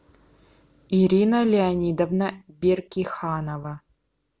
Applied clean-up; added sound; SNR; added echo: none; none; none; none.